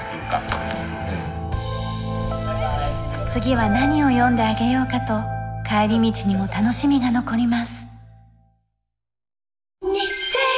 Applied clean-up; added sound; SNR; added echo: none; none; none; reverberation time 1.1 s.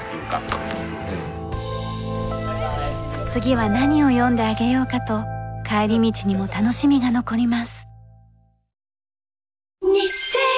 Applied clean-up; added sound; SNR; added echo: none; none; none; none.